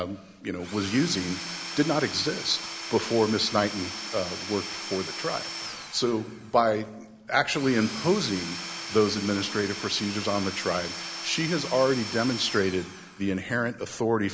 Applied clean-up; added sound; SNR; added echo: none; Tools / Domestic sounds, home sounds; 10 dB; none.